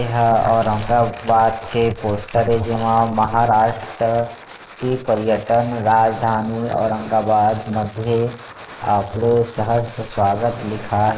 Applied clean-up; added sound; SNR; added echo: neural mask model Resemble Enhance denoiser.